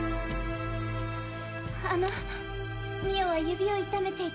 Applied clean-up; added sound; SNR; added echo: none; none; none; none.